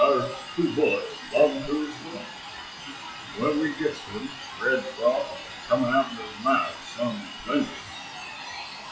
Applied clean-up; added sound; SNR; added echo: classical method WPE with log-MMSE.